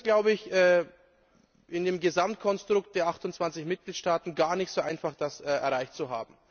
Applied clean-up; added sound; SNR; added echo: none; none; none; none.